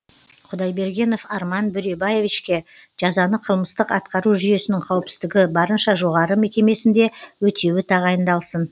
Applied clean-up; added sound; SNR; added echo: none; none; none; none.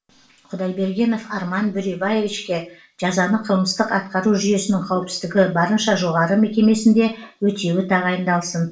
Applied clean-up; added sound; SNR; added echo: none; none; none; reverberation time 0.3 s.